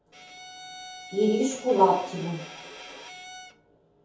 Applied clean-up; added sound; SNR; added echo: none; Bowed string instrument; 15 dB; reverberation time 0.6 s.